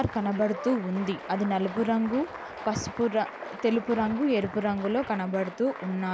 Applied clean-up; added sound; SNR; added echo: none; Applause; 13 dB; none.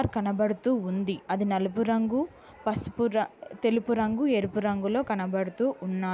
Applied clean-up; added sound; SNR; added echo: none; none; none; none.